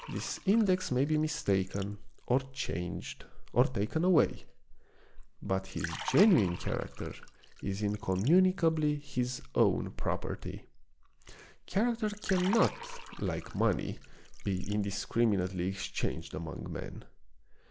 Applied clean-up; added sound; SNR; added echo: none; Liquid; 18 dB; none.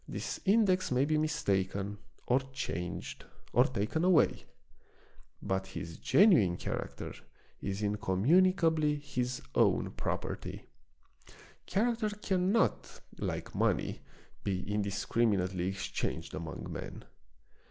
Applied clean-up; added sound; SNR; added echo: none; none; none; none.